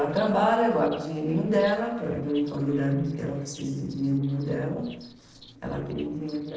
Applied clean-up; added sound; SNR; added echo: neural separator model SepFormer DNS4.